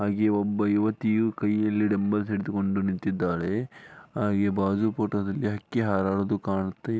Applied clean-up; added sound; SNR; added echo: none; none; none; none.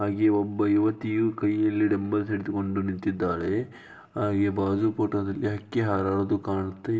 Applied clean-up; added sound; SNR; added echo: none; none; none; reverberation time 0.7 s.